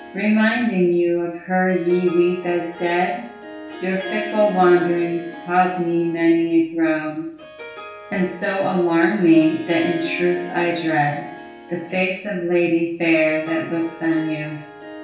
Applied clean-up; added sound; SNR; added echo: none; Harp; 15 dB; reverberation time 0.6 s.